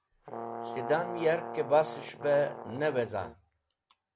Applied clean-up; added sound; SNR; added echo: none; Brass instrument; 9 dB; none.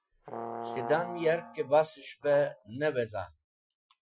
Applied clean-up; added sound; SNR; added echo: classical method Wiener filter.